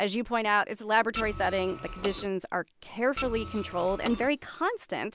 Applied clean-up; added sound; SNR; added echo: none; Printer; 8 dB; none.